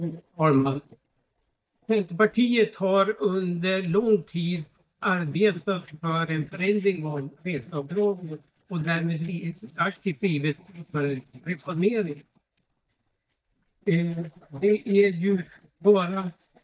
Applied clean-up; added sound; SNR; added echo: neural mask model DeepFilterNet 3.